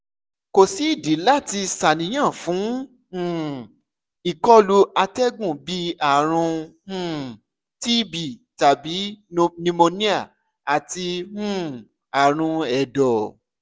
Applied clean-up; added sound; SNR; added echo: none; none; none; none.